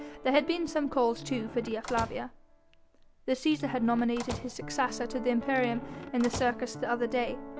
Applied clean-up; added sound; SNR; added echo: none; Piano + Squeak / Slam / Wood; 11 dB; none.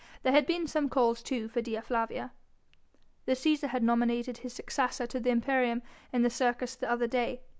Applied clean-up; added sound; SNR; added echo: none; none; none; none.